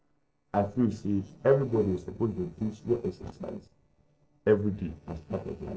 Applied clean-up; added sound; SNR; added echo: neural separator model SepFormer DNS4.